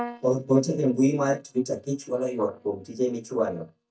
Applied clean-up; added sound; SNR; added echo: neural mask model DeepFilterNet 3.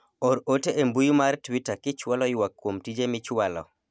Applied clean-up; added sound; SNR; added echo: none; none; none; none.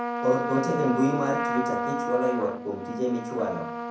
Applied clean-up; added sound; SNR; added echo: none; Trumpet; 3 dB; reverberation time 0.6 s.